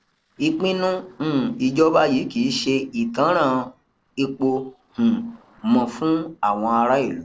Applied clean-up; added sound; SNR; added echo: neural separator model SepFormer DNS4.